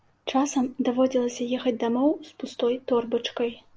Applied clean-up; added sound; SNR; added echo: none; none; none; none.